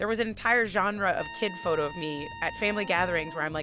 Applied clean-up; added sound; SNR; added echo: none; Trumpet; 15 dB; none.